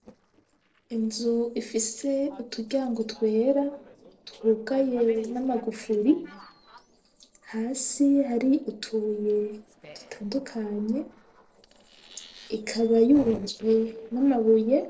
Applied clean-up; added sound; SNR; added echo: neural separator model SepFormer DNS4.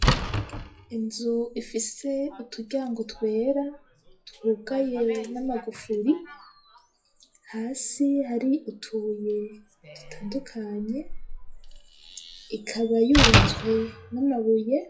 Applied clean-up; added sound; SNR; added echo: classical method WPE with log-MMSE.